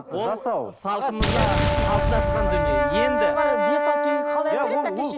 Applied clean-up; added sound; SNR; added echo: none; Explosion + Brass instrument; -4 dB; none.